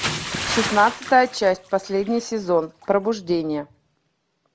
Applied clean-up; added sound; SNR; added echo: none; Bathtub (filling or washing) / Splash, splatter; 10 dB; none.